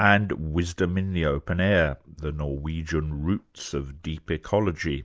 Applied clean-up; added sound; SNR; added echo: none; none; none; none.